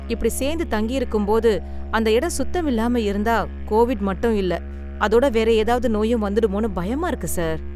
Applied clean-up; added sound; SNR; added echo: none; Musical instrument; 11 dB; none.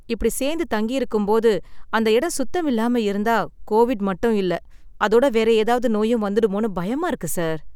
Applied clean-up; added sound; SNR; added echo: none; none; none; none.